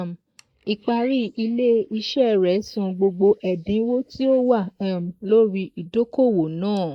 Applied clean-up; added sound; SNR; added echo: neural mask model Resemble Enhance denoiser.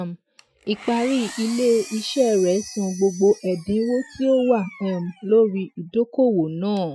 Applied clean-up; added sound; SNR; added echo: classical method Wiener filter.